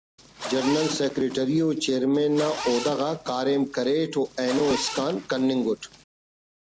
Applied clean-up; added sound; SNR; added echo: none; Zipper (clothing); 11 dB; none.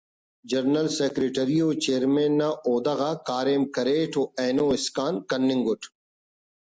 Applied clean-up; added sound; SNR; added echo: none; none; none; none.